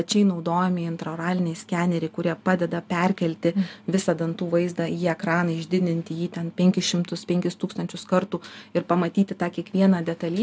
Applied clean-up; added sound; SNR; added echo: none; none; none; none.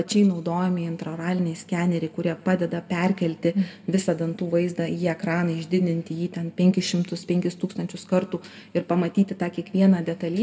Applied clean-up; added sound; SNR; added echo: none; none; none; reverberation time 1.5 s.